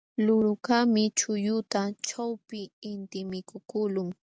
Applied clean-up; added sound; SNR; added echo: none; none; none; none.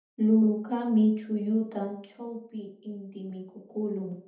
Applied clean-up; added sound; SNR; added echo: none; none; none; reverberation time 0.6 s.